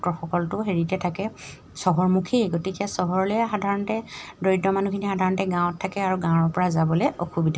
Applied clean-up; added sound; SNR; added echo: none; none; none; none.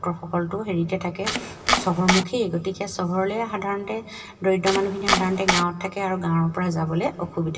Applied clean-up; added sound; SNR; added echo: none; Domestic sounds, home sounds; -1 dB; reverberation time 2.9 s.